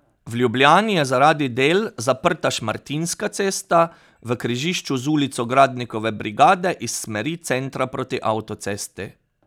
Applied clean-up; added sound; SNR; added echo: none; none; none; none.